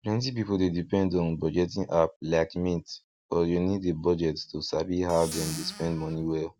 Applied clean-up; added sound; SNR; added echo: none; Squeak / Cupboard open or close; 12 dB; none.